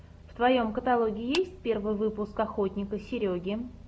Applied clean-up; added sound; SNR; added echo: none; Clapping; 17 dB; none.